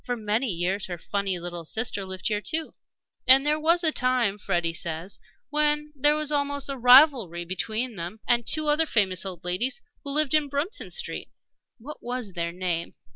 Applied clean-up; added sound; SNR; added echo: none; none; none; none.